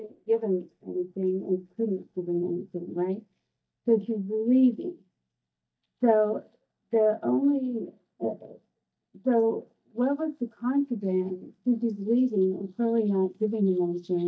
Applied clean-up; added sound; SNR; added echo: neural mask model DeepFilterNet 3.